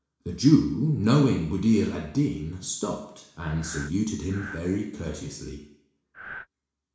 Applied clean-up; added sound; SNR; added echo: none; Breathing; 13 dB; reverberation time 0.7 s.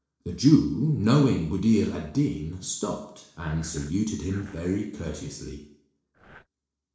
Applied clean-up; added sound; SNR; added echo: neural separator model SepFormer DNS4.